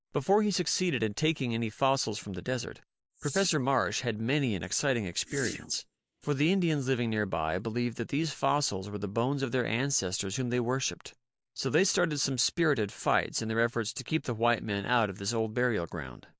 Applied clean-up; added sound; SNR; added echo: neural mask model Resemble Enhance denoiser.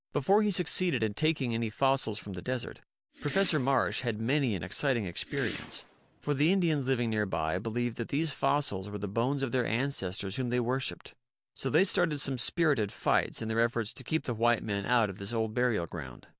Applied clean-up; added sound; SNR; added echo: none; Whoosh, swoosh, swish; 12 dB; none.